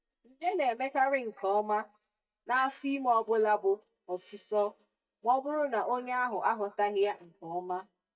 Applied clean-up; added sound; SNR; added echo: neural mask model DeepFilterNet 3.